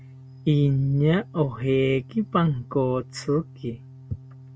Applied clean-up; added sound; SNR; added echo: none; Organ; 20 dB; none.